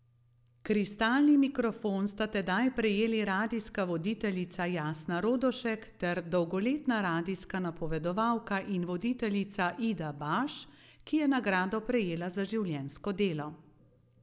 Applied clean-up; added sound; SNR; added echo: none; none; none; none.